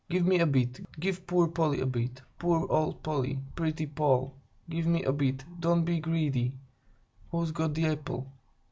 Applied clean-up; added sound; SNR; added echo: none; none; none; none.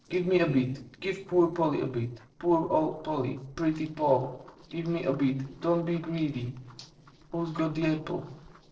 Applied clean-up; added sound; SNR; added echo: neural separator model SepFormer DNS4.